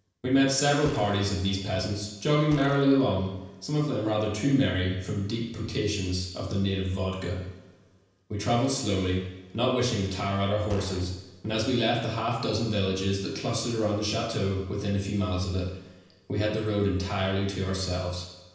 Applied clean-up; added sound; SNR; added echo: none; Gunshot, gunfire; 16 dB; reverberation time 0.9 s.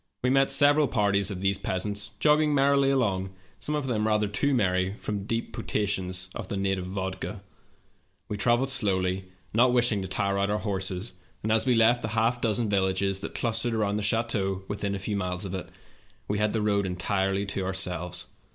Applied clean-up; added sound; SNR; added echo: none; none; none; none.